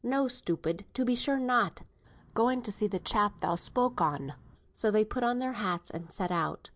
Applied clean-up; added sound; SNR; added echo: none; none; none; none.